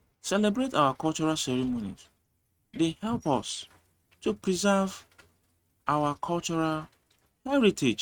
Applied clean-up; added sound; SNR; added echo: neural mask model RNNoise.